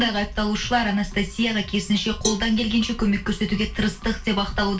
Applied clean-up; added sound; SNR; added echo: none; Cowbell; 13 dB; reverberation time 0.3 s.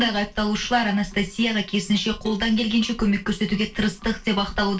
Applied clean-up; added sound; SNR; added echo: neural separator model SepFormer DNS4.